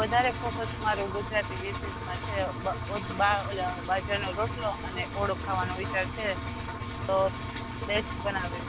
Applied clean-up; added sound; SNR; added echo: none; Engine; 3 dB; none.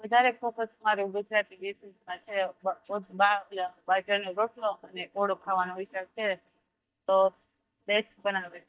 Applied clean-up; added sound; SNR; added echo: neural mask model DeepFilterNet 3.